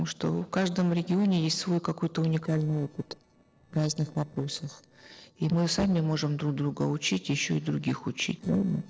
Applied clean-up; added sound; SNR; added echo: neural separator model SepFormer DNS4.